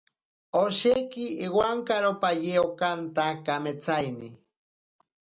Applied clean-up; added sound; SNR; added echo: none; none; none; none.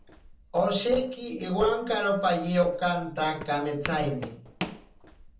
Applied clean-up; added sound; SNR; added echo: none; Walk, footsteps; 15 dB; reverberation time 0.4 s.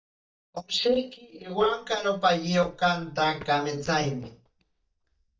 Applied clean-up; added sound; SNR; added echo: neural mask model DeepFilterNet 3.